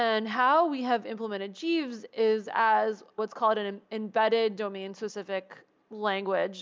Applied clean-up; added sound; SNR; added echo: none; none; none; none.